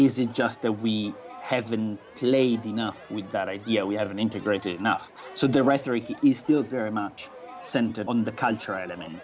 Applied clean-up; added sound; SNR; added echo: none; Crowd; 20 dB; none.